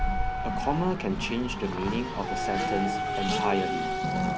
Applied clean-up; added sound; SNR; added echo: none; Race car, auto racing + Wind instrument, woodwind instrument; -2 dB; none.